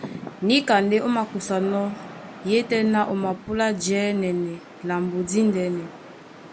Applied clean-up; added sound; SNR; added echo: none; Rain; 15 dB; none.